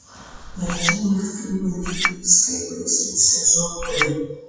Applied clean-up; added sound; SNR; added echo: classical method WPE with log-MMSE.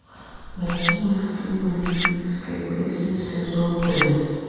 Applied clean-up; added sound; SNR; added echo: none; Chink, clink; 7 dB; reverberation time 2.1 s.